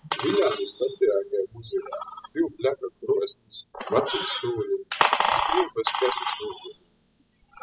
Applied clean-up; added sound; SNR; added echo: classical method spectral subtraction.